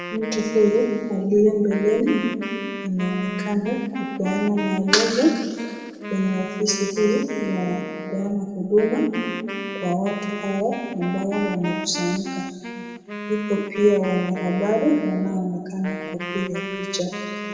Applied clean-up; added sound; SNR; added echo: none; Wind instrument, woodwind instrument; 9 dB; reverberation time 2.0 s.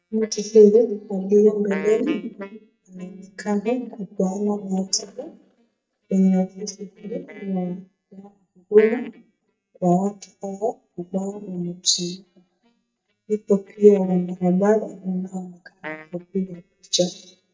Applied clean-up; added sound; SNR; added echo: neural mask model DeepFilterNet 3.